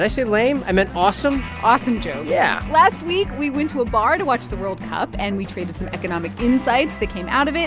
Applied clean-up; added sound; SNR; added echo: none; none; none; none.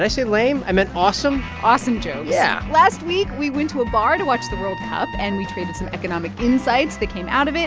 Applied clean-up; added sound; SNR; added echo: none; Trumpet; 16 dB; none.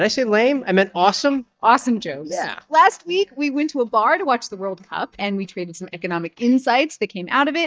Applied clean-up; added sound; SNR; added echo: neural mask model DeepFilterNet 3.